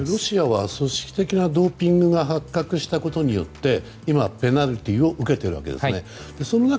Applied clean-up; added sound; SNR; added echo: none; none; none; none.